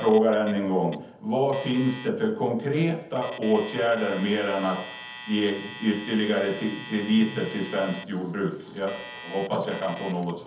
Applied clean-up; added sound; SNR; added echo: none; Alarm; 16 dB; reverberation time 0.7 s.